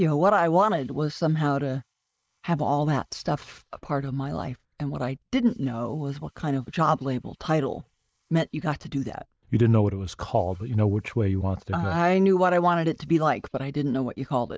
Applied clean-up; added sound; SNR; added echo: neural mask model Resemble Enhance denoiser.